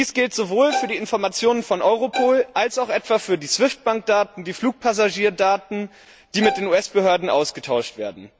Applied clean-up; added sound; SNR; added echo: none; Bowed string instrument; 6 dB; none.